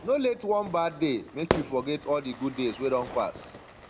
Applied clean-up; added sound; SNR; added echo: none; Fire / Fireworks; 9 dB; none.